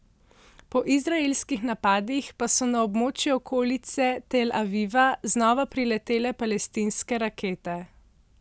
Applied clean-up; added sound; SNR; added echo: none; none; none; none.